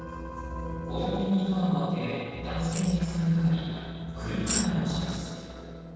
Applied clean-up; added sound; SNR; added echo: neural separator model SepFormer DNS4.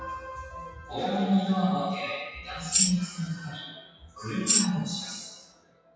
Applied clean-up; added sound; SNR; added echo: classical method WPE with log-MMSE.